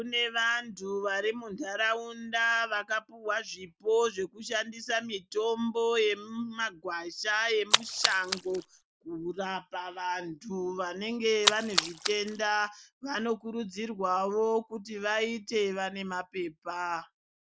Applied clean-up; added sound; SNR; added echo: none; Splash, splatter; -1 dB; none.